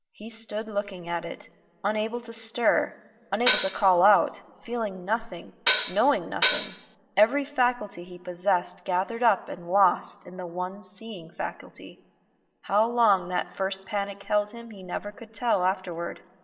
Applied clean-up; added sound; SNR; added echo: none; Hi-hat; -4 dB; reverberation time 1.3 s.